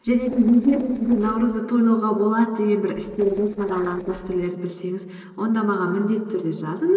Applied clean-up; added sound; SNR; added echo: neural separator model SepFormer DNS4.